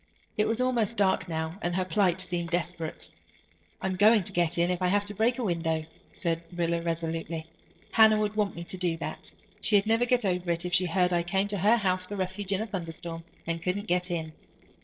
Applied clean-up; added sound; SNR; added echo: neural separator model SepFormer DNS4.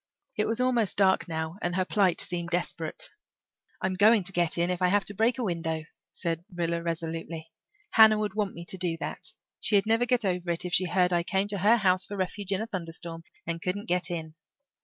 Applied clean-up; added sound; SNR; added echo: none; none; none; none.